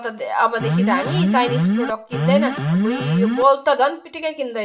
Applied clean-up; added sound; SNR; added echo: none; Alarm; -1 dB; reverberation time 0.4 s.